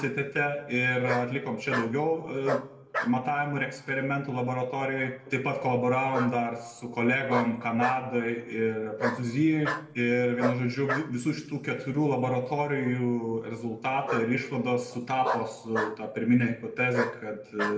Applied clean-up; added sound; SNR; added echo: none; Bark; 9 dB; reverberation time 1.2 s.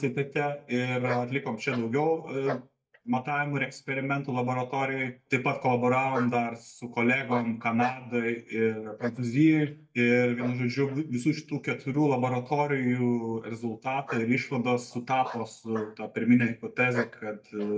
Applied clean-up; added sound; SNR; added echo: neural mask model DeepFilterNet 3.